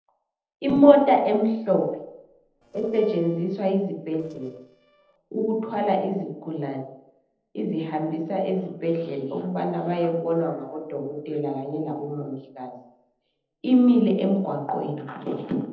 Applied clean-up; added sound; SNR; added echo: neural separator model SepFormer DNS4.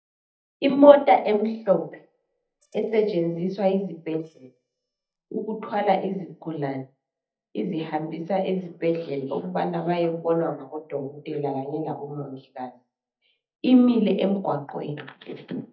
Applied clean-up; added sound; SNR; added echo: neural mask model DeepFilterNet 3.